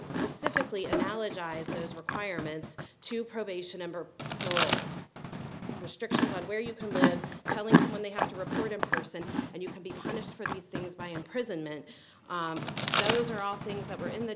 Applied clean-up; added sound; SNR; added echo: none; Chewing, mastication; -4 dB; none.